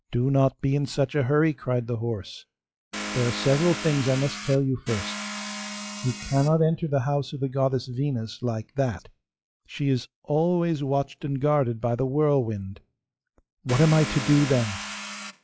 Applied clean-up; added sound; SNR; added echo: classical method log-MMSE.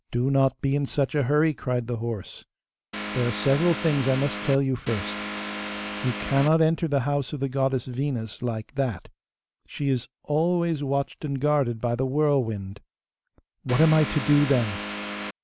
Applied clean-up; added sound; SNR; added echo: none; Vehicle; 6 dB; none.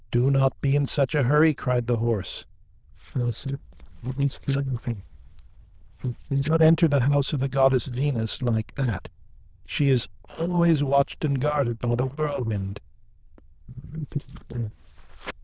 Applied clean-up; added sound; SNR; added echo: neural diffusion model UNIVERSE++.